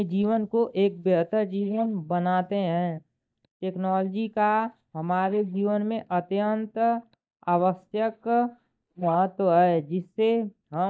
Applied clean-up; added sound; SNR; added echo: neural mask model DeepFilterNet 3.